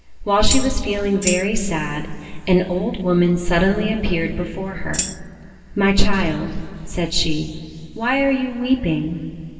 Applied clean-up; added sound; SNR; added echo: none; Tambourine; 8 dB; reverberation time 2.6 s.